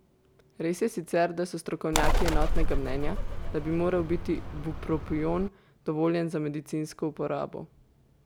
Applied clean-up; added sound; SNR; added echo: none; Bird; -4 dB; none.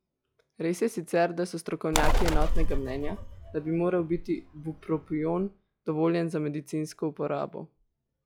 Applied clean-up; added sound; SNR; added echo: classical method log-MMSE.